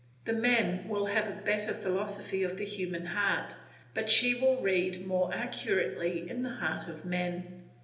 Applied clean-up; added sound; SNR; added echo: none; none; none; reverberation time 1.0 s.